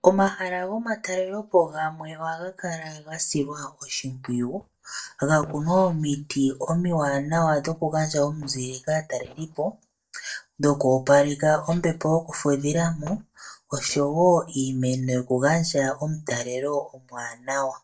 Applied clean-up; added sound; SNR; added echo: neural mask model DeepFilterNet 3.